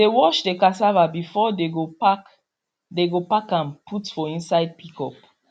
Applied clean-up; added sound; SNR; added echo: none; none; none; none.